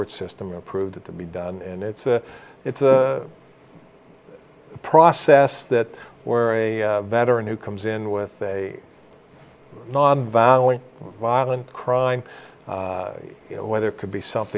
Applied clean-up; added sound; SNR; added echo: none; none; none; none.